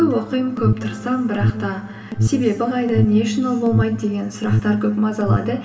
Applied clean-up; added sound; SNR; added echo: none; Alarm; 3 dB; reverberation time 2.1 s.